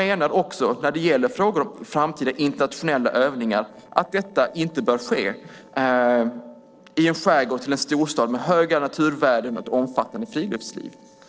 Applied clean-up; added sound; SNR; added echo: neural separator model SepFormer DNS4.